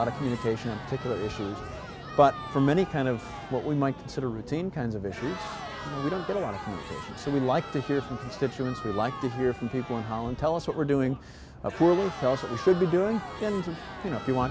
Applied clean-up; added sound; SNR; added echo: none; Crowd; 13 dB; none.